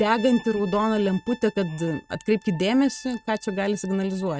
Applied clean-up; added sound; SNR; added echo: neural mask model RNNoise.